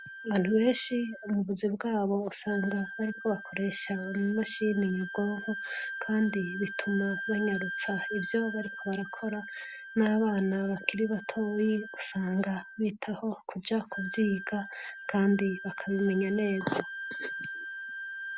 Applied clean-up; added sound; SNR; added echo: none; Wind instrument, woodwind instrument; 10 dB; none.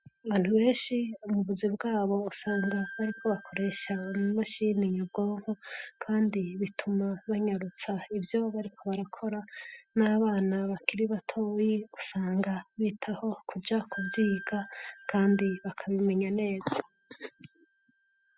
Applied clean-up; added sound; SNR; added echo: classical method spectral subtraction.